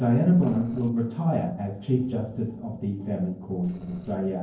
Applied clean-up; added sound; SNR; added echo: neural separator model SepFormer DNS4.